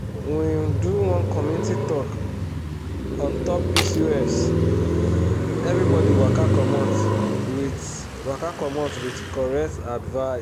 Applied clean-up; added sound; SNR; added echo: none; Tools + Car passing by; -5 dB; none.